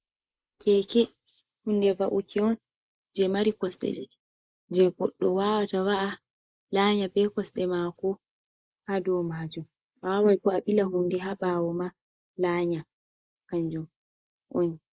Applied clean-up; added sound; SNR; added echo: neural mask model Resemble Enhance denoiser.